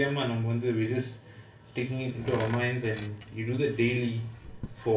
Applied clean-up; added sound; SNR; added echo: none; Tools; 14 dB; reverberation time 0.2 s.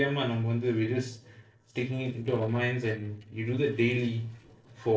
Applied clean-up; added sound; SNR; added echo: neural separator model SepFormer DNS4.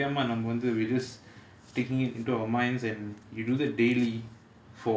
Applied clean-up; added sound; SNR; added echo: none; none; none; none.